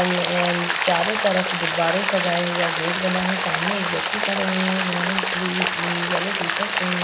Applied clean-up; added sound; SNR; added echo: none; Rain; -2 dB; reverberation time 1.6 s.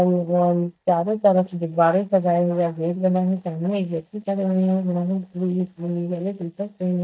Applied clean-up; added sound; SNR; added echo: neural mask model DeepFilterNet 3.